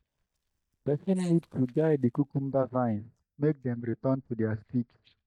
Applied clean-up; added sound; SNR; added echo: neural mask model DeepFilterNet 3.